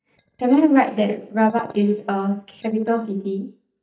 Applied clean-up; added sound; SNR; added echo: neural mask model DeepFilterNet 3.